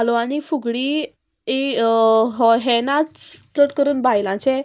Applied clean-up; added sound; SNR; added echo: none; none; none; none.